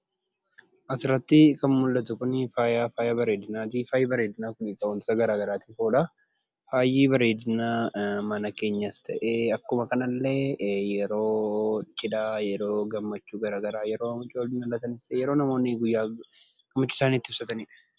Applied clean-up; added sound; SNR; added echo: none; none; none; none.